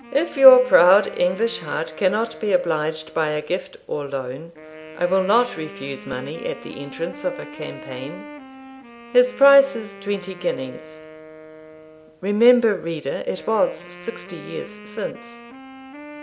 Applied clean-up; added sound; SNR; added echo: none; Wind instrument, woodwind instrument; 18 dB; none.